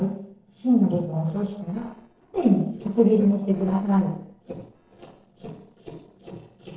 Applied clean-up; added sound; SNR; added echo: neural separator model SepFormer DNS4.